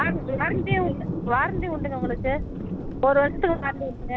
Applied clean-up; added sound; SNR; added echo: none; Thunder; 3 dB; none.